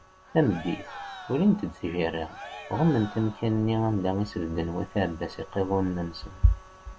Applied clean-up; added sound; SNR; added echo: none; Cheering; 16 dB; none.